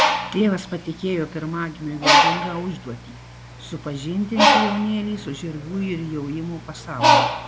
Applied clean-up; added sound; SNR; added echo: none; Bird; -4 dB; none.